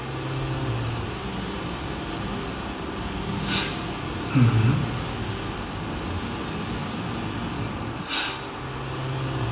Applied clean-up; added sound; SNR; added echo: none; Guitar; 1 dB; reverberation time 0.9 s.